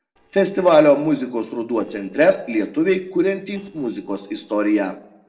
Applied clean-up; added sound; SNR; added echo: neural separator model SepFormer DNS4.